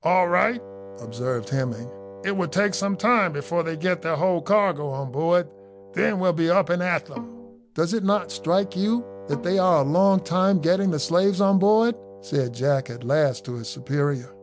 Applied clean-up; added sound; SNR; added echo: none; Bowed string instrument + Wind instrument, woodwind instrument; 17 dB; none.